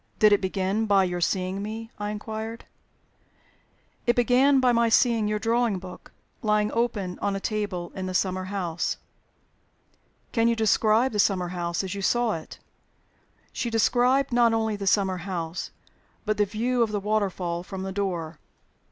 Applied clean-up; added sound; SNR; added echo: none; none; none; none.